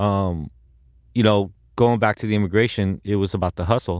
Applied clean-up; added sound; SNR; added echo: none; none; none; none.